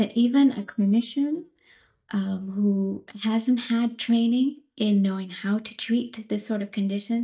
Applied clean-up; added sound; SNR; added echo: neural mask model DeepFilterNet 3.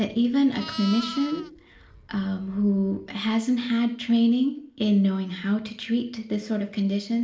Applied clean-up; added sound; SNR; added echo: none; Livestock, farm animals, working animals; 20 dB; reverberation time 0.5 s.